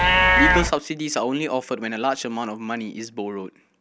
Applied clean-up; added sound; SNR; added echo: none; Livestock, farm animals, working animals; -2 dB; none.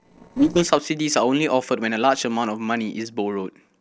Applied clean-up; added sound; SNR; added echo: neural separator model SepFormer DNS4.